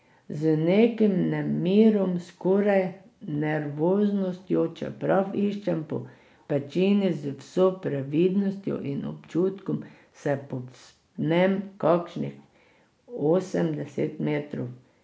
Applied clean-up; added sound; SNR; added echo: none; none; none; none.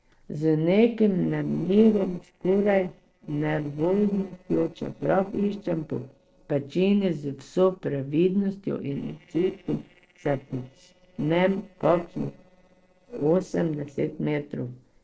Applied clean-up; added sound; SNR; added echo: neural separator model SepFormer DNS4.